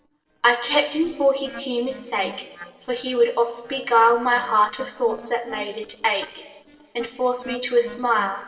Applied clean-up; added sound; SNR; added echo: neural separator model SepFormer DNS4.